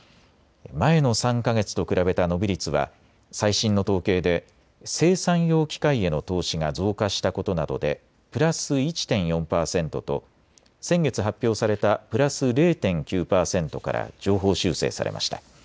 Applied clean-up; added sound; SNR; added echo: none; none; none; none.